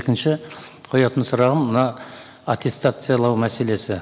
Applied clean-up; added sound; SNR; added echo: none; none; none; none.